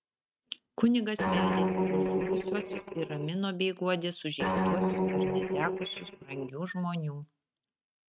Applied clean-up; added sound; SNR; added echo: neural mask model RNNoise.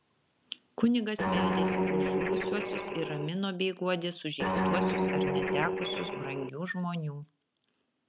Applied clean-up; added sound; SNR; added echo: none; Guitar; -5 dB; none.